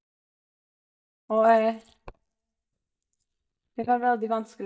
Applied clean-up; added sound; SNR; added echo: neural mask model DeepFilterNet 3.